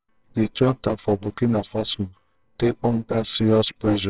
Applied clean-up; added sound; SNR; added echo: neural separator model SepFormer WHAMR!.